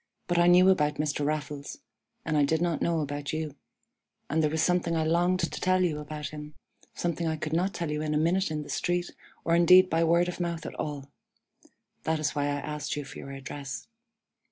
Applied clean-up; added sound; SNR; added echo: none; Raindrop / Drip; 13 dB; none.